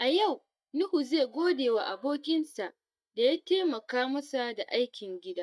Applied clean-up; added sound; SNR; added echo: neural mask model DeepFilterNet 3.